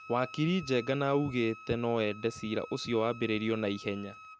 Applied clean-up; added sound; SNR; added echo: none; Wind instrument, woodwind instrument; 18 dB; none.